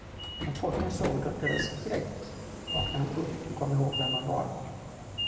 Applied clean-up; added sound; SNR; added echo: none; Sliding door / Train; 3 dB; reverberation time 2.3 s.